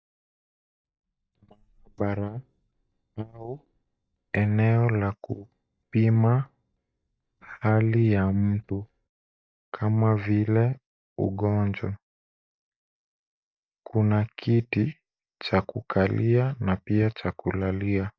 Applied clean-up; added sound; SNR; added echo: neural mask model DeepFilterNet 3.